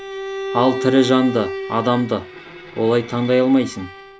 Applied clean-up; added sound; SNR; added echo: none; Bowed string instrument; 10 dB; none.